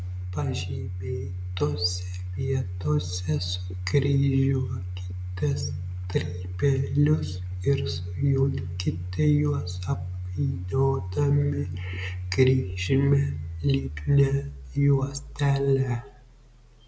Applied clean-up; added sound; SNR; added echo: none; Domestic sounds, home sounds; 6 dB; none.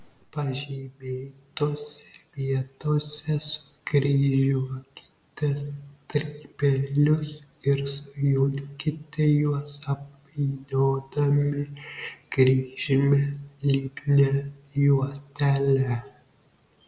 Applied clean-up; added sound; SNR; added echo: none; none; none; none.